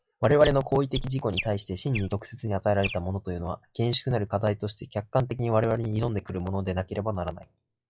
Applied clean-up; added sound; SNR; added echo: classical method log-MMSE.